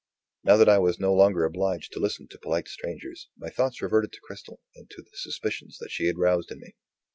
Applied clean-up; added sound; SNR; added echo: none; none; none; none.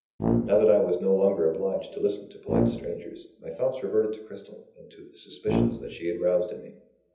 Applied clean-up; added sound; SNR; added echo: none; Brass instrument; 1 dB; reverberation time 0.7 s.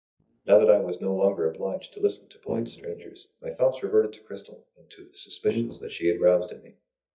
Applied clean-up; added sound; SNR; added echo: neural mask model DeepFilterNet 3.